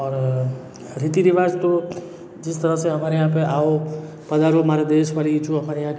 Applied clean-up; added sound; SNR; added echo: none; none; none; none.